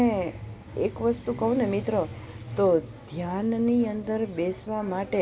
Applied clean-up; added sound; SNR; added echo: none; none; none; none.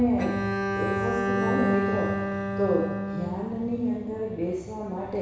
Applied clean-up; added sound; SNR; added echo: none; Bowed string instrument; 1 dB; reverberation time 1.1 s.